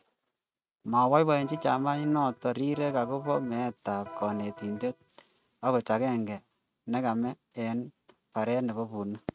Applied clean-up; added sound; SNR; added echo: neural mask model RNNoise.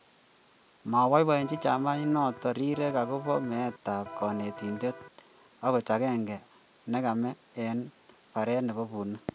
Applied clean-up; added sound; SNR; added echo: none; Electric guitar; 13 dB; none.